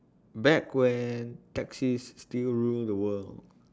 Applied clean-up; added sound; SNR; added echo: none; none; none; none.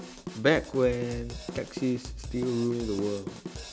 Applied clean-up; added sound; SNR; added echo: none; Drum kit; 10 dB; none.